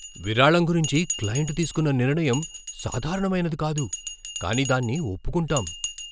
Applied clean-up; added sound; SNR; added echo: none; Bell; 12 dB; none.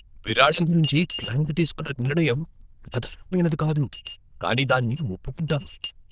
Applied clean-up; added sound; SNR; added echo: neural diffusion model UNIVERSE++.